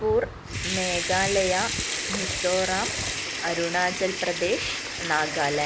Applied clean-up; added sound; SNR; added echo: none; Sink (filling or washing) / Water tap, faucet / Liquid; 4 dB; none.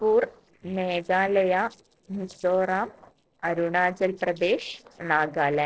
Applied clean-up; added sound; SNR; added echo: neural separator model SepFormer DNS4.